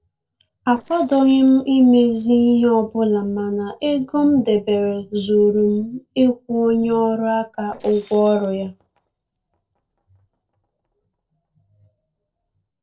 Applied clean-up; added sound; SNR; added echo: neural separator model SepFormer DNS4.